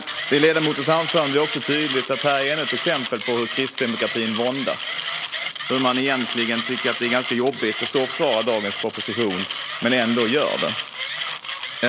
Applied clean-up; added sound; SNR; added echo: none; Mechanisms; 6 dB; none.